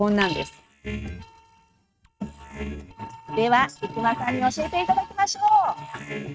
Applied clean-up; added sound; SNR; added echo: neural mask model RNNoise.